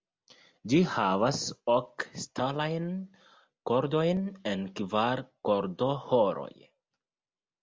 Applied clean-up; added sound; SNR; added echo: none; none; none; none.